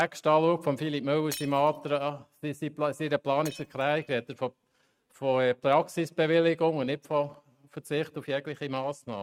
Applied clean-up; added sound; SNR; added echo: neural mask model RNNoise.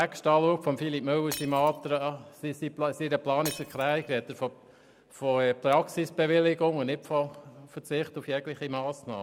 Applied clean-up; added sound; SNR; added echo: none; Shatter; 14 dB; none.